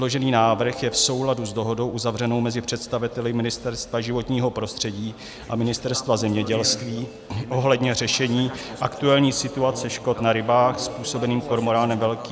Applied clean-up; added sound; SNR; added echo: none; Ringtone; 18 dB; none.